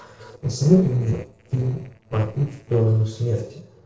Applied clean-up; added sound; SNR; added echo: neural separator model SepFormer DNS4.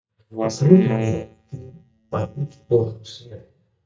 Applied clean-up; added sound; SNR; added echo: neural mask model DeepFilterNet 3.